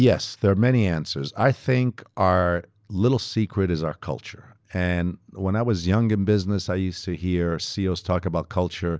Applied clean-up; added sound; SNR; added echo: none; none; none; none.